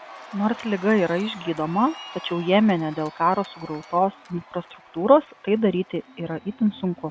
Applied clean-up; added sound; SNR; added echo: none; Cheering; 20 dB; none.